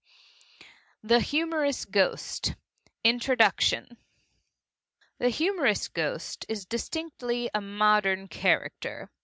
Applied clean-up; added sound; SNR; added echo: none; none; none; none.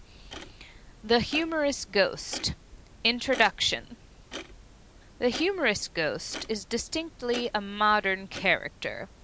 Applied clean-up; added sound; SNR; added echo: none; Clock; 16 dB; none.